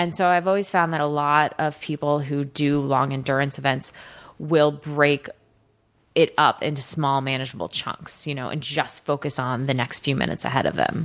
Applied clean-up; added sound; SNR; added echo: none; none; none; none.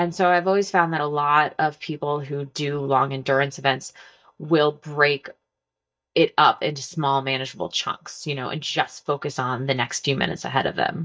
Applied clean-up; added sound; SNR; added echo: neural mask model DeepFilterNet 3.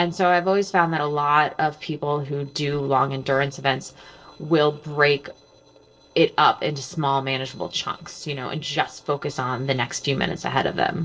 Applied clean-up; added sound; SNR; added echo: neural separator model SepFormer DNS4.